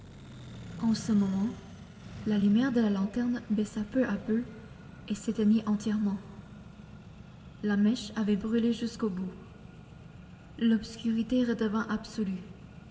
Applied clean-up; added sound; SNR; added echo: none; Accelerating, revving, vroom; 16 dB; reverberation time 3.0 s.